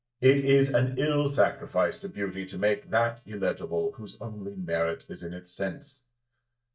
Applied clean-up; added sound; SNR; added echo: neural mask model DeepFilterNet 3.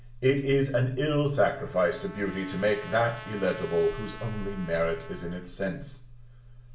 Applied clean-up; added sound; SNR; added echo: none; Trumpet; 19 dB; reverberation time 0.3 s.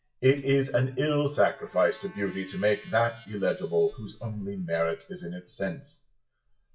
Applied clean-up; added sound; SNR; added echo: classical method WPE with log-MMSE.